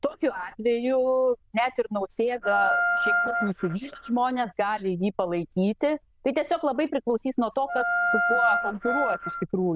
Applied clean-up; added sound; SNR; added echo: neural diffusion model UNIVERSE++.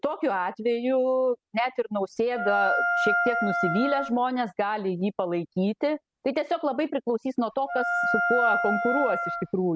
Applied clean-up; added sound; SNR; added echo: none; Wind instrument, woodwind instrument; 0 dB; none.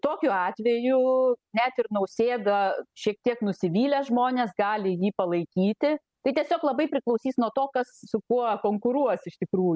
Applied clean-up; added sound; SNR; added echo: none; none; none; none.